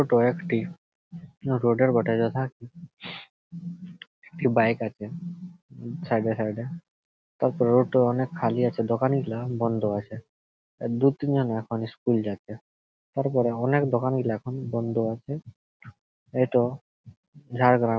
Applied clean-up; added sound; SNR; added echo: none; none; none; none.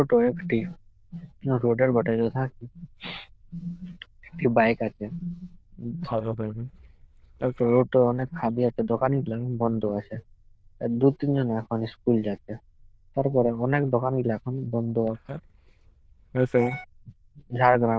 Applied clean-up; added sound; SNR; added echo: neural diffusion model UNIVERSE++.